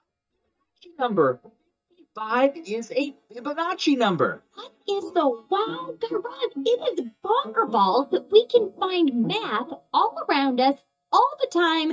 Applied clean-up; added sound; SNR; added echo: neural mask model DeepFilterNet 3.